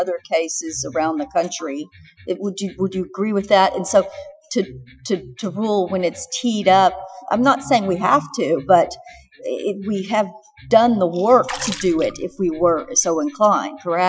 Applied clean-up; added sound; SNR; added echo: classical method Wiener filter.